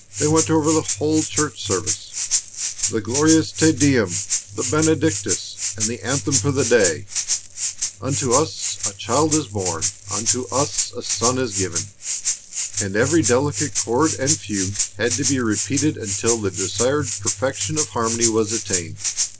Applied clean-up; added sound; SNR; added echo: none; Rattle (instrument); 3 dB; none.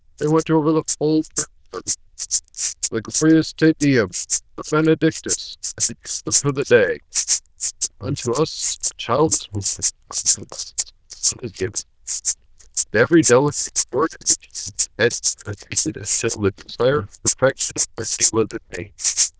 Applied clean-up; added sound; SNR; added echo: neural diffusion model UNIVERSE++.